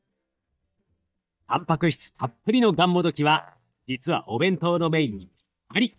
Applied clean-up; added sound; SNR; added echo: neural mask model DeepFilterNet 3.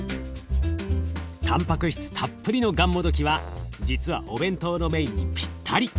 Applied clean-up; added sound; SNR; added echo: none; Brass instrument; 19 dB; none.